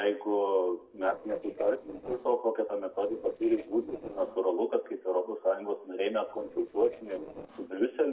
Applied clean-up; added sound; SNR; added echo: neural separator model SepFormer DNS4.